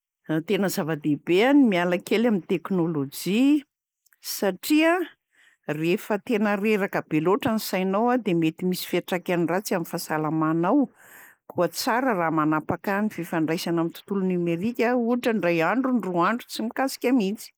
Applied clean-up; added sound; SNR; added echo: neural mask model Resemble Enhance denoiser.